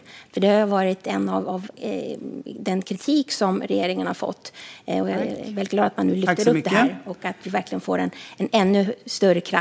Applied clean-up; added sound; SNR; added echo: none; none; none; none.